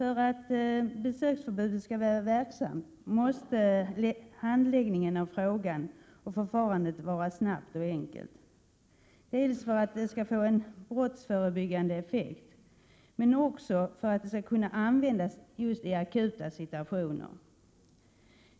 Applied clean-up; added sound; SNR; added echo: none; none; none; none.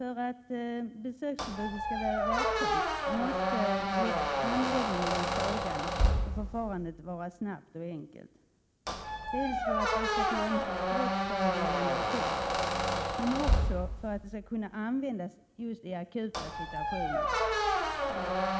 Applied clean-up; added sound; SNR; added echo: none; Squeak; -5 dB; none.